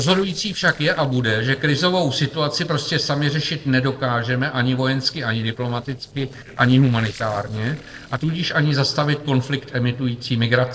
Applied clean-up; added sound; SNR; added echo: neural separator model SepFormer DNS4.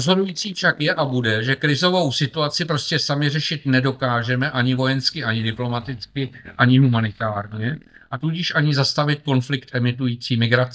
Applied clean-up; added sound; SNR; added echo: neural mask model DeepFilterNet 3.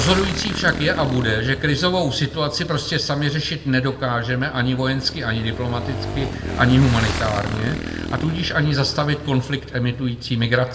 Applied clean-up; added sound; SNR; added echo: none; Motorcycle / Engine; 8 dB; reverberation time 0.9 s.